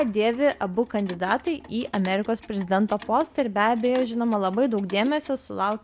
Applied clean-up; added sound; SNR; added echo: none; Clock; 20 dB; none.